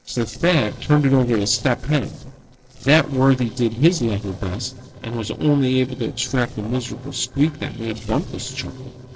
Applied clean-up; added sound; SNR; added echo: neural separator model SepFormer DNS4.